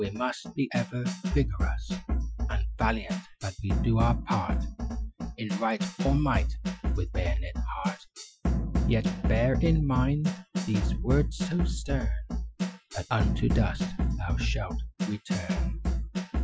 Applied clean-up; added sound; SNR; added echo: classical method Wiener filter.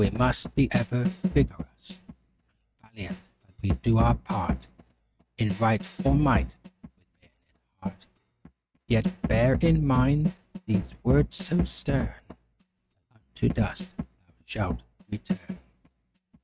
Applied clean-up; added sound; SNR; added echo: neural mask model RNNoise.